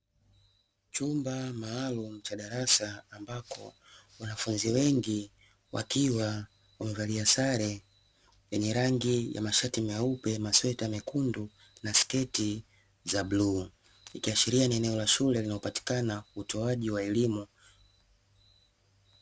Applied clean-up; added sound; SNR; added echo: none; none; none; none.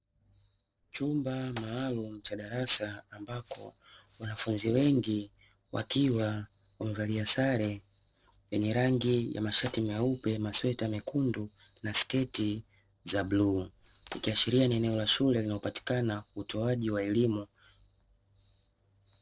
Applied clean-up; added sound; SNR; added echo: neural separator model SepFormer DNS4.